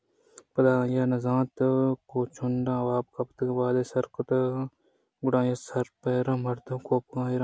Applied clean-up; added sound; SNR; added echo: none; none; none; none.